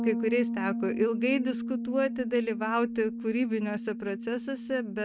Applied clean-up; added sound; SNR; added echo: neural mask model RNNoise.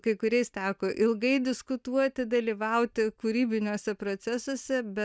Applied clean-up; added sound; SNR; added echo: none; none; none; none.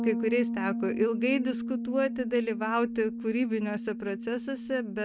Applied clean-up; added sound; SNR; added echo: none; Bass guitar; 5 dB; none.